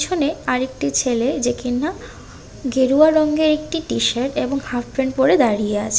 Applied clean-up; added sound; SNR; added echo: none; none; none; none.